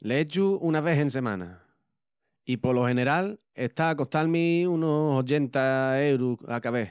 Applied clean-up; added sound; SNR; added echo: none; none; none; none.